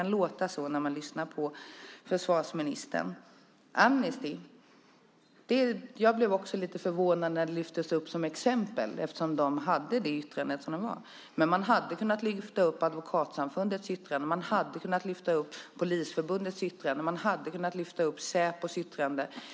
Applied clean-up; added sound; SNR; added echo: none; none; none; none.